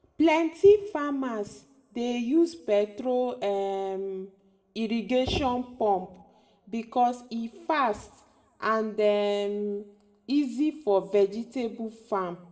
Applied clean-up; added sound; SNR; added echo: none; none; none; reverberation time 0.7 s.